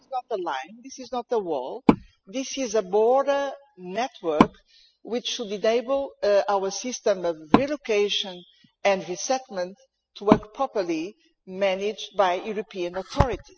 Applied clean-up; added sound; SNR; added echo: classical method spectral subtraction.